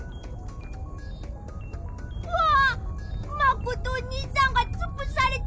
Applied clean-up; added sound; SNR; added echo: none; none; none; none.